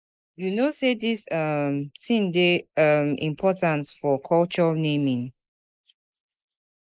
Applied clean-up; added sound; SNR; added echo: neural mask model Resemble Enhance denoiser.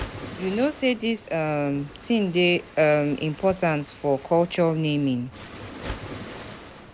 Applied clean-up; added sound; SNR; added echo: none; Waves, surf; 15 dB; none.